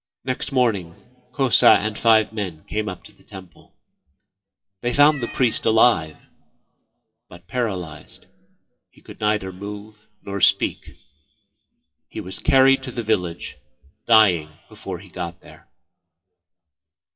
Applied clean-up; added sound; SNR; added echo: classical method WPE with log-MMSE.